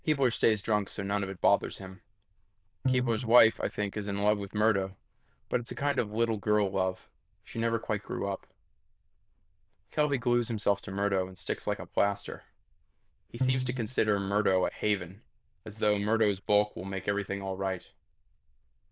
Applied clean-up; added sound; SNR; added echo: neural diffusion model UNIVERSE++.